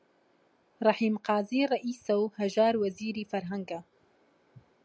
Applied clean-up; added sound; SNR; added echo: none; none; none; none.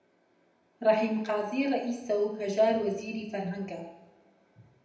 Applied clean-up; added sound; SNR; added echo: none; none; none; reverberation time 0.8 s.